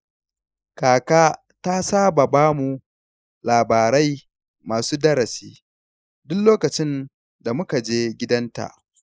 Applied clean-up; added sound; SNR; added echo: neural mask model Resemble Enhance denoiser.